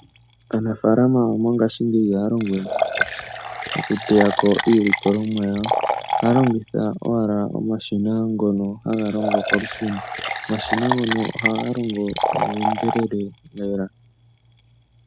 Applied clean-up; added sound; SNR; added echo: none; Liquid; 6 dB; none.